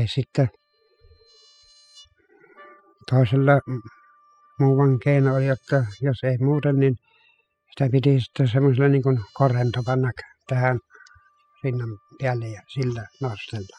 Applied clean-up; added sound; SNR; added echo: classical method spectral subtraction.